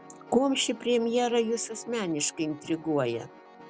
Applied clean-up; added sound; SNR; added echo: none; Piano; 20 dB; none.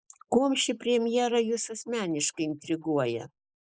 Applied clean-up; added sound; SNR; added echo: neural mask model Resemble Enhance denoiser.